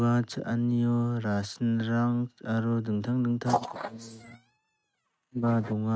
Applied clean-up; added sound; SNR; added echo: neural mask model RNNoise.